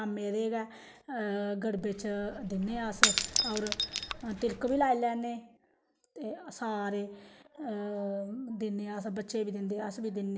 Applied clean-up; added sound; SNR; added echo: none; Shatter / Crushing; -1 dB; none.